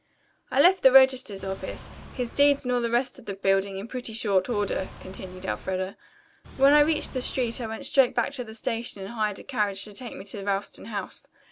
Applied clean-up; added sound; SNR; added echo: none; Engine / Car; 16 dB; none.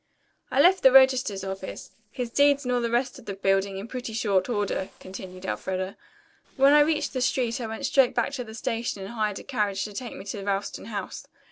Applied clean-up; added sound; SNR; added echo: neural separator model SepFormer DNS4.